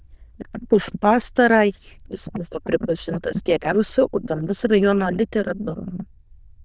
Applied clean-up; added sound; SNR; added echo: neural diffusion model UNIVERSE++.